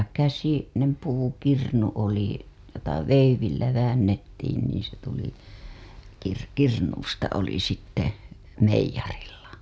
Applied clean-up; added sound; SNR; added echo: none; none; none; none.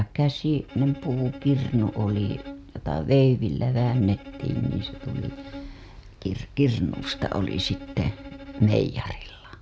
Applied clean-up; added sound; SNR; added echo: none; Bowed string instrument; 17 dB; none.